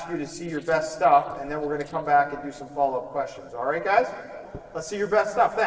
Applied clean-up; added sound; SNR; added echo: neural separator model SepFormer DNS4.